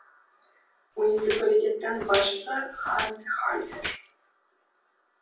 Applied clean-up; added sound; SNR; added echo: none; Walk, footsteps; 10 dB; reverberation time 0.3 s.